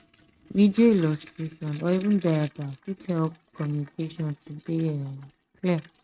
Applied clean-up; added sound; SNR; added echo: neural mask model RNNoise.